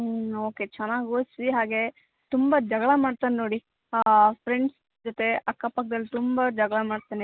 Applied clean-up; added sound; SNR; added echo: none; none; none; none.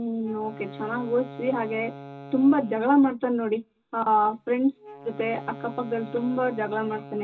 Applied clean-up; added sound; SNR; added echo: none; Wind instrument, woodwind instrument; 16 dB; reverberation time 0.2 s.